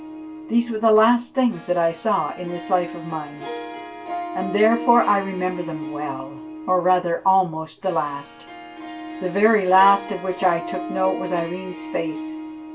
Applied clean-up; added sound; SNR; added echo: none; Harp; 11 dB; reverberation time 0.2 s.